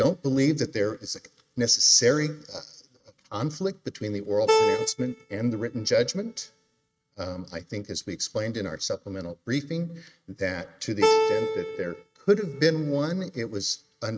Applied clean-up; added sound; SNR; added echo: neural mask model RNNoise.